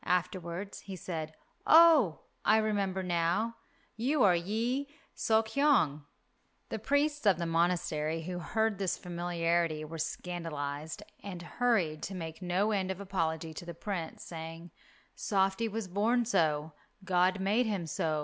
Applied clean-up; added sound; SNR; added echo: none; none; none; none.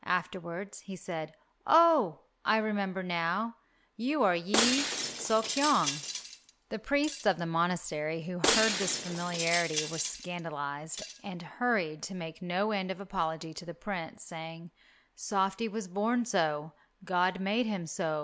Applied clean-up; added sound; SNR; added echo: none; Shatter; 4 dB; none.